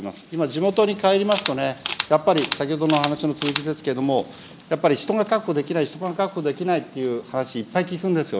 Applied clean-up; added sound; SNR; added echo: none; Camera; 10 dB; none.